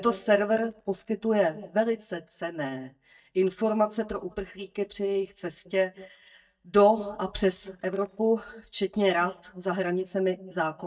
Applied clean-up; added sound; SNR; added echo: neural mask model DeepFilterNet 3.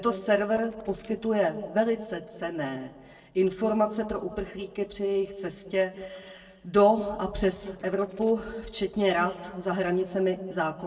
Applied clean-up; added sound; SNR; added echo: neural separator model SepFormer DNS4.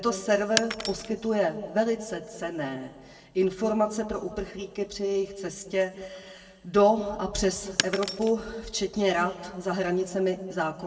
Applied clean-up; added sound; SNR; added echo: none; Shatter; 8 dB; reverberation time 1.6 s.